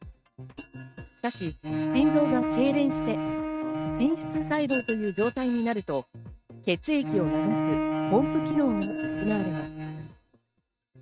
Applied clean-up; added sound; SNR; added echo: neural mask model RNNoise.